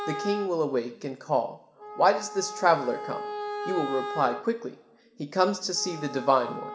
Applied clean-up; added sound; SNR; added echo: none; Wind instrument, woodwind instrument; 10 dB; reverberation time 2.0 s.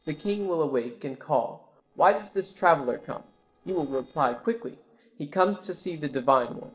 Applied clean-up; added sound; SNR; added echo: neural separator model SepFormer DNS4.